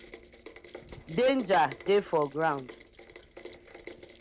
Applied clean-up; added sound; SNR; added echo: none; Rain; 17 dB; none.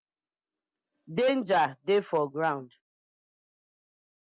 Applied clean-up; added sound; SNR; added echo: none; none; none; none.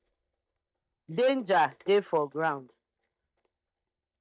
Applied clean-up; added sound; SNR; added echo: neural mask model DeepFilterNet 3.